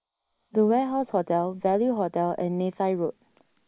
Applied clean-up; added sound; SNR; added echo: neural mask model Resemble Enhance denoiser.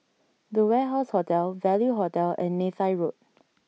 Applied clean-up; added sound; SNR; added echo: none; none; none; none.